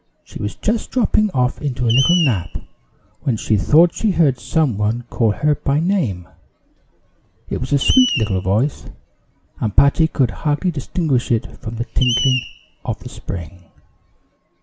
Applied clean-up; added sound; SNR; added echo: none; Screech; 11 dB; none.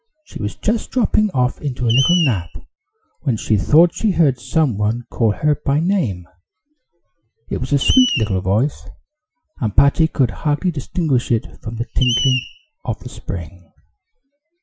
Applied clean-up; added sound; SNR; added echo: classical method Wiener filter.